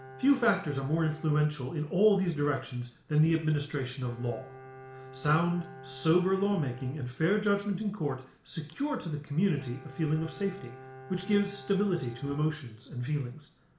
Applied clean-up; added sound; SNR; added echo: none; Bowed string instrument; 20 dB; reverberation time 0.5 s.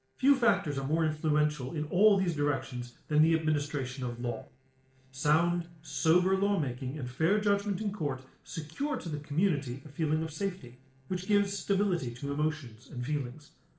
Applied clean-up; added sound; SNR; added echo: neural separator model SepFormer DNS4.